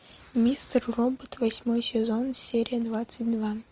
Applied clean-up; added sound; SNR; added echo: none; none; none; none.